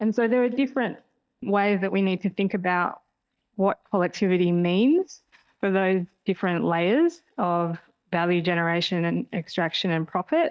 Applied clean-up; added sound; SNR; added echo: neural mask model DeepFilterNet 3.